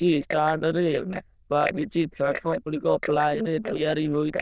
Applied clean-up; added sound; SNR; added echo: neural diffusion model UNIVERSE++.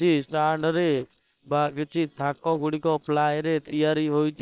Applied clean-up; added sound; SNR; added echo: neural separator model SepFormer WHAM!.